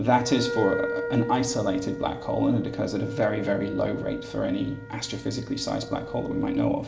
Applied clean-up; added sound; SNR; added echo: none; Wind instrument, woodwind instrument; 9 dB; reverberation time 0.6 s.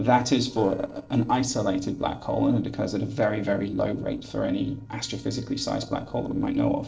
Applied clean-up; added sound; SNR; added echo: neural separator model SepFormer DNS4.